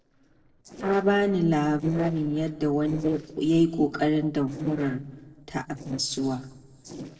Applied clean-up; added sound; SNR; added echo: neural separator model SepFormer DNS4.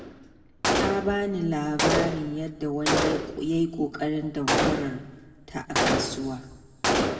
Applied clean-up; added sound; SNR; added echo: none; Gunshot, gunfire; -1 dB; reverberation time 1.3 s.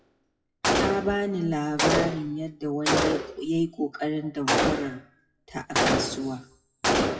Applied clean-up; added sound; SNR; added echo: classical method WPE with log-MMSE.